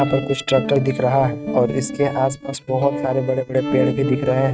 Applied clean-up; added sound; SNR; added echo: neural mask model RNNoise.